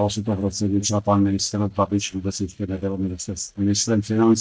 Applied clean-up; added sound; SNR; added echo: neural mask model DeepFilterNet 3.